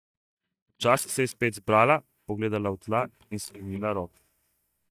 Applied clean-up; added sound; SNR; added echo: neural mask model DeepFilterNet 3.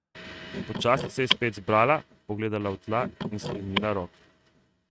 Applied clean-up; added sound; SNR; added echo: neural mask model RNNoise.